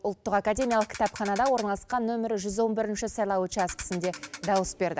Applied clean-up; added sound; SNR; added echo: none; Ratchet, pawl; 14 dB; none.